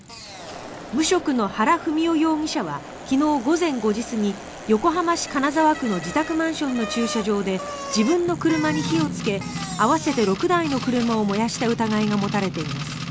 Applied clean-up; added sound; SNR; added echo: none; Bicycle; 16 dB; none.